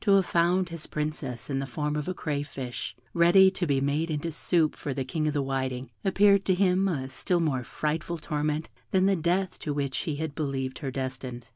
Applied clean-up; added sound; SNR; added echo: none; none; none; none.